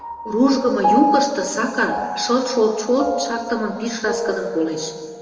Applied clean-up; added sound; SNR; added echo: none; Piano; 5 dB; reverberation time 2.1 s.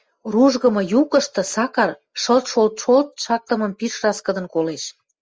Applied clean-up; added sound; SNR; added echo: none; none; none; none.